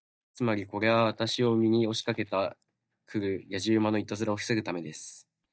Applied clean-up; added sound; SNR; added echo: neural mask model DeepFilterNet 3.